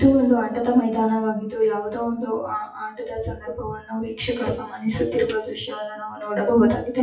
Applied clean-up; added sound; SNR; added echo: classical method WPE with log-MMSE.